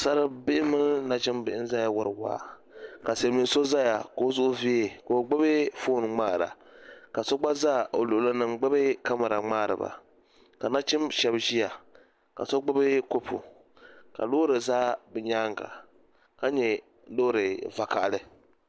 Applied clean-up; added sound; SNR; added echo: none; none; none; none.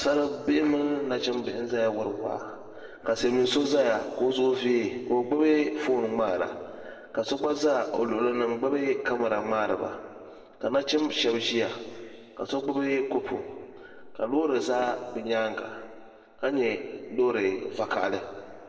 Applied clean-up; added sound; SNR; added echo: none; none; none; reverberation time 1.9 s.